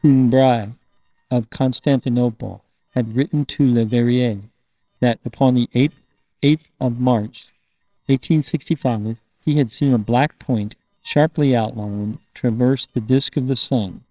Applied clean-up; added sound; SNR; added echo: neural separator model SepFormer WHAMR!.